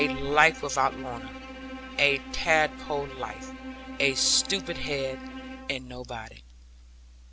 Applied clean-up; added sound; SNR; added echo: none; Bowed string instrument; 12 dB; none.